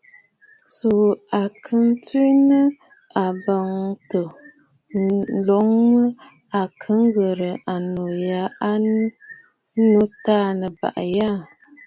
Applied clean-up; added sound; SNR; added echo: none; none; none; none.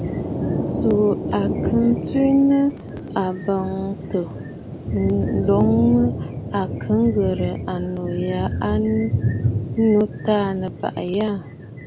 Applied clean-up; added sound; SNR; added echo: none; Thunder; 4 dB; none.